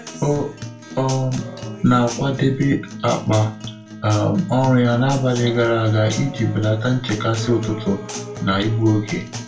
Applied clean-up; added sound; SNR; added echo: none; Acoustic guitar; 12 dB; reverberation time 0.3 s.